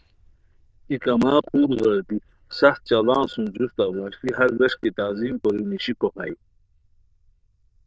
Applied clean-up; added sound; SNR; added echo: neural diffusion model UNIVERSE++.